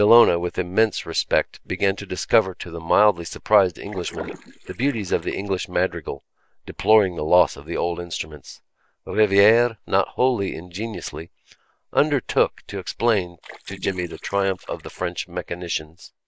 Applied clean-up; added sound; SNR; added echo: neural mask model Resemble Enhance denoiser.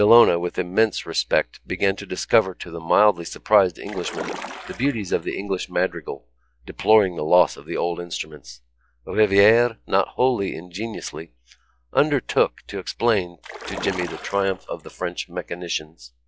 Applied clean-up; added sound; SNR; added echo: classical method log-MMSE.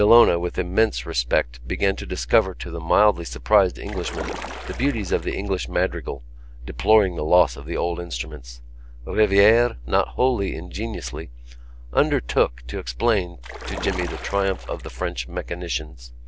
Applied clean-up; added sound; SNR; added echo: none; Splash, splatter; 13 dB; none.